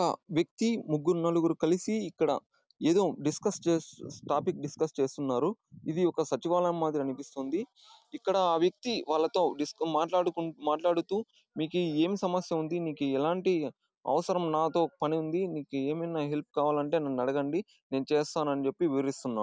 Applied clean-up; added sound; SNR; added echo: none; none; none; none.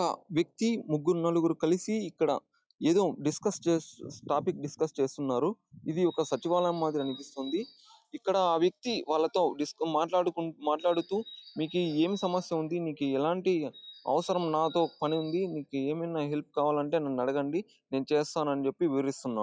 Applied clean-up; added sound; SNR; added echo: classical method log-MMSE.